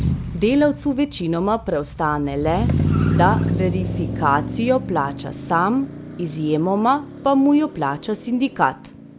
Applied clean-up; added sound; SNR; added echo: none; Motor vehicle (road); 5 dB; none.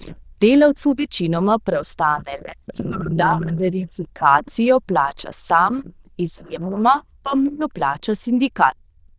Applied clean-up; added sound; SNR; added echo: neural diffusion model UNIVERSE++.